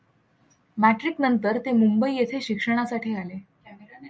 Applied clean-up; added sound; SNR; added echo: none; none; none; none.